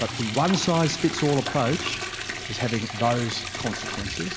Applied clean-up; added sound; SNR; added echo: none; Liquid; 6 dB; none.